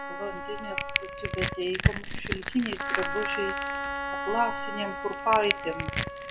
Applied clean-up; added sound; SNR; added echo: none; Wind instrument, woodwind instrument + Crushing; -1 dB; none.